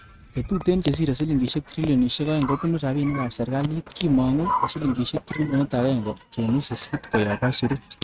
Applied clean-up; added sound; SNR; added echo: neural mask model RNNoise.